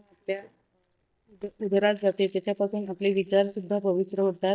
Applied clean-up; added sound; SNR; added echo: neural mask model DeepFilterNet 3.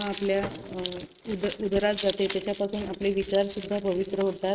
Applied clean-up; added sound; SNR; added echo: neural mask model RNNoise.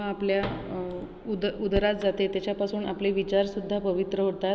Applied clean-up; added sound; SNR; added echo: none; none; none; none.